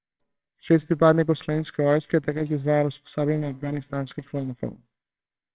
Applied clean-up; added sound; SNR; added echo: neural separator model SepFormer WHAMR!.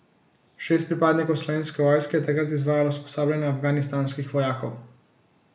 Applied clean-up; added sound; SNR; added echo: none; none; none; none.